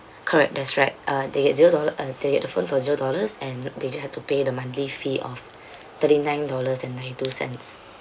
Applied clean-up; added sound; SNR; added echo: none; none; none; none.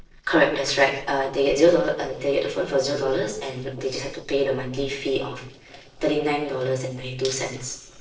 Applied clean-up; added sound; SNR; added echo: neural separator model SepFormer DNS4.